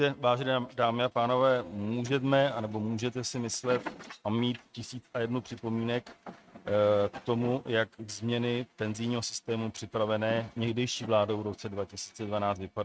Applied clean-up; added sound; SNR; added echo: neural mask model RNNoise.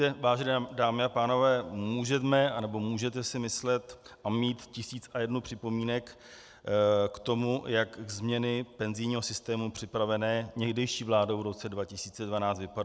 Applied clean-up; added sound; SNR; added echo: none; none; none; none.